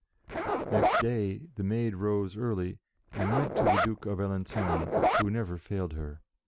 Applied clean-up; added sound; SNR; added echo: none; Zipper (clothing); -2 dB; none.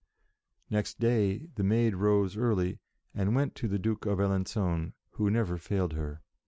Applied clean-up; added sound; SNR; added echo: none; none; none; none.